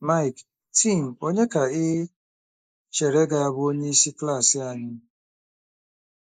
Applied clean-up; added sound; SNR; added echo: neural mask model Resemble Enhance denoiser.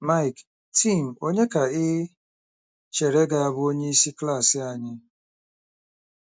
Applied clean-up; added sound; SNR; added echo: none; none; none; none.